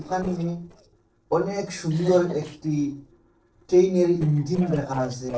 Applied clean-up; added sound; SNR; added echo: neural separator model SepFormer DNS4.